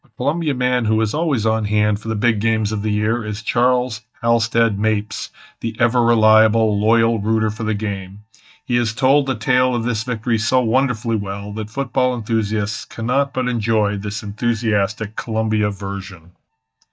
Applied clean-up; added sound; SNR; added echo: neural mask model DeepFilterNet 3.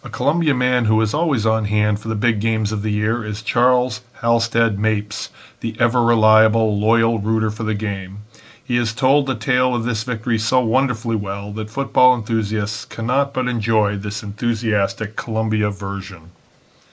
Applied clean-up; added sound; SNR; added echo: neural mask model Resemble Enhance denoiser.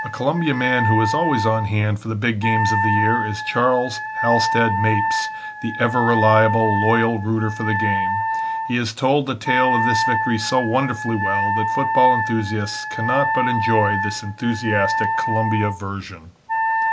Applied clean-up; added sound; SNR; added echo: none; Wind instrument, woodwind instrument; 2 dB; none.